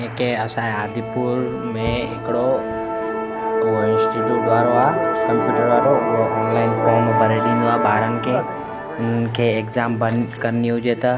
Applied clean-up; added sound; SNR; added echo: none; Musical instrument; 2 dB; none.